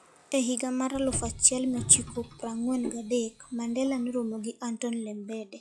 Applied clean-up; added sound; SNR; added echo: classical method log-MMSE.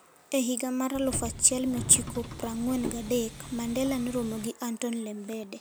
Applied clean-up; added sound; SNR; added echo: none; Subway, metro, underground; 10 dB; none.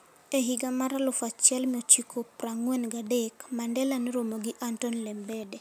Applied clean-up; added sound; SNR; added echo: none; none; none; none.